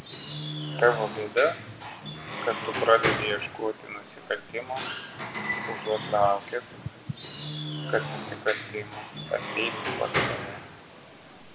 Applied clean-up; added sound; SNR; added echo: none; Squeak / Wood; 5 dB; none.